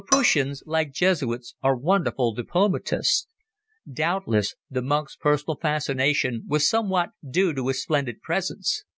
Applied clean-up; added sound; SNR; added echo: none; Cutlery, silverware / Dishes, pots, and pans; 5 dB; none.